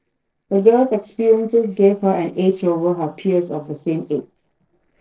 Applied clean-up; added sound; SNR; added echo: neural separator model SepFormer DNS4.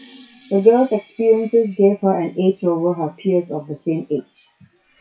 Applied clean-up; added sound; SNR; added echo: classical method WPE with log-MMSE.